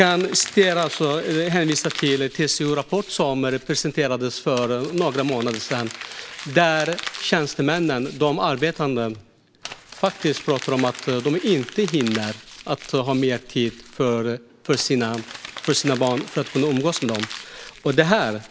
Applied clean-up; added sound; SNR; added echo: none; Crumpling, crinkling; 15 dB; none.